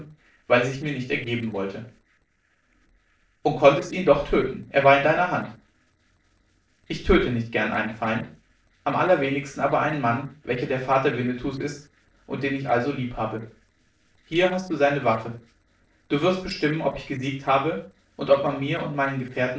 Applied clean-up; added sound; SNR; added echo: neural separator model SepFormer DNS4.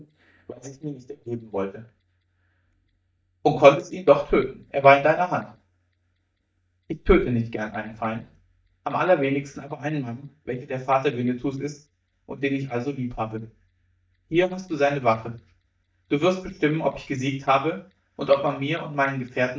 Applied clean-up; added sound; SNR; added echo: neural mask model DeepFilterNet 3.